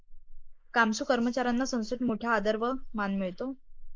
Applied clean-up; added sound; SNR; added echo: neural mask model Resemble Enhance denoiser.